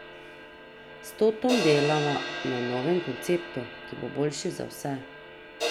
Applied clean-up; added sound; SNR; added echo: none; Crash cymbal; 7 dB; none.